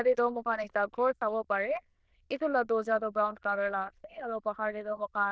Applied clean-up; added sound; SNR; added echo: neural diffusion model UNIVERSE++.